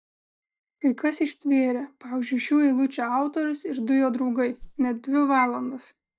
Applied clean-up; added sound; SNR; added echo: neural mask model DeepFilterNet 3.